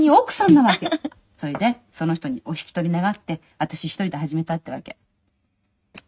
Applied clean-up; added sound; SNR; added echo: neural mask model RNNoise.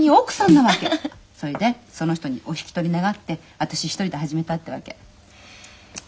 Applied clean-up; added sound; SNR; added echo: none; Snare drum; 7 dB; none.